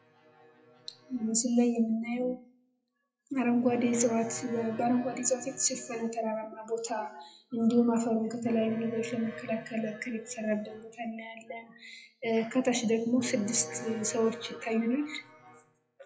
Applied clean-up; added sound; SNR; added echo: classical method WPE with log-MMSE.